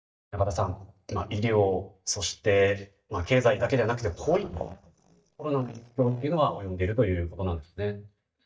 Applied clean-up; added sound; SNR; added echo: neural mask model DeepFilterNet 3.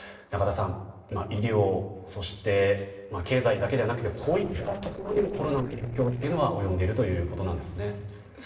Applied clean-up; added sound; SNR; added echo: neural separator model SepFormer DNS4.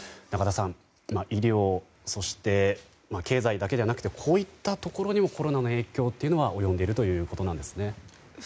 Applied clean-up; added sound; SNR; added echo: none; none; none; none.